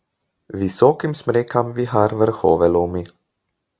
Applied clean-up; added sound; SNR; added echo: none; none; none; none.